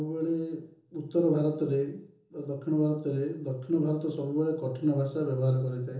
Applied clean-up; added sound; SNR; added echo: none; none; none; reverberation time 0.6 s.